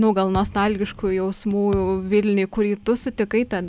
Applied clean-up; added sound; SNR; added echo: none; Thump, thud; 16 dB; none.